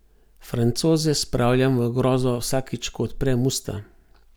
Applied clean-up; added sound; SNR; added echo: none; none; none; none.